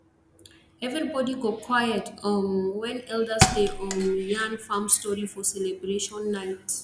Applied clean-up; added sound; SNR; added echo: none; Thump, thud; 3 dB; none.